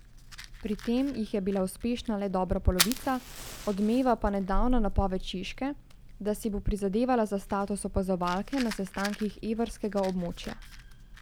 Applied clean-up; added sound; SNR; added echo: none; Fire; 7 dB; none.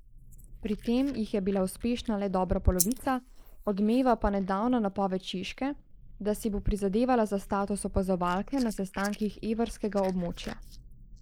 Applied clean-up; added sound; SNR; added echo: neural mask model Resemble Enhance denoiser.